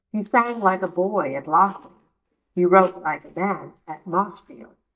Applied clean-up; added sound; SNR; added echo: neural mask model DeepFilterNet 3.